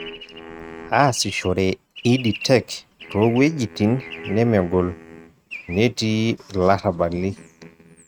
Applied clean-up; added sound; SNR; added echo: neural mask model RNNoise.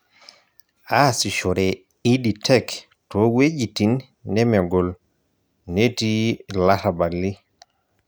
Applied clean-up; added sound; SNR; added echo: none; none; none; none.